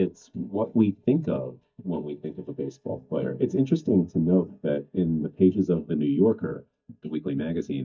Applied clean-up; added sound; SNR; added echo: neural mask model DeepFilterNet 3.